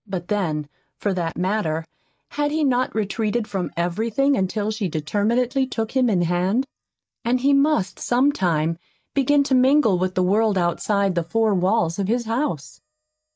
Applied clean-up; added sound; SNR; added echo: neural mask model DeepFilterNet 3.